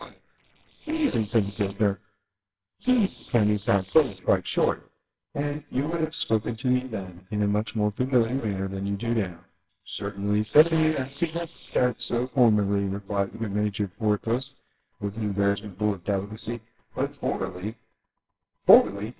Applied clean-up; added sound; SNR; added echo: neural separator model SepFormer WHAMR!.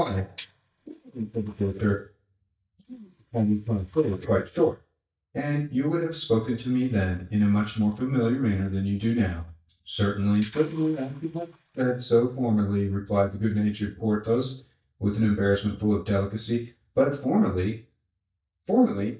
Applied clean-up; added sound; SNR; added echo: neural mask model DeepFilterNet 3.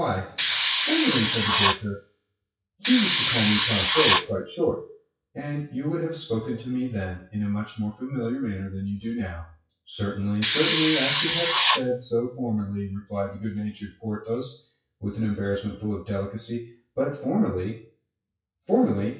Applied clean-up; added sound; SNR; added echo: classical method WPE with log-MMSE.